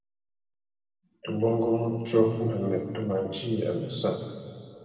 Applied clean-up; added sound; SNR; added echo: none; none; none; reverberation time 2.1 s.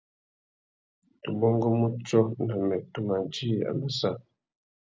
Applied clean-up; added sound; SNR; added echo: none; none; none; none.